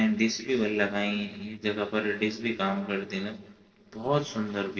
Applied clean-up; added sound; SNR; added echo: neural separator model SepFormer DNS4.